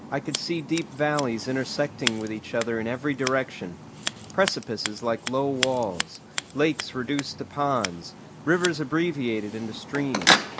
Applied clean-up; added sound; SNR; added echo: none; Scissors; 4 dB; none.